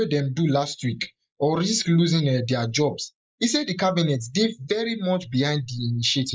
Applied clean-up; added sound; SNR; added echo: neural mask model Resemble Enhance denoiser.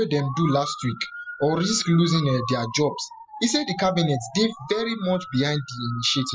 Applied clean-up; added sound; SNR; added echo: classical method spectral subtraction.